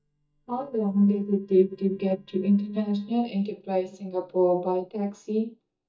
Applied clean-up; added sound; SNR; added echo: neural mask model DeepFilterNet 3.